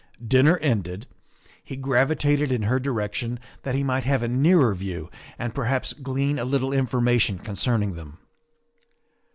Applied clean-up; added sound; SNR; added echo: none; none; none; none.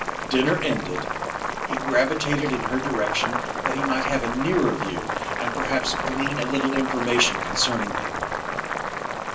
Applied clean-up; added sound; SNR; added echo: none; Boiling; 2 dB; reverberation time 0.3 s.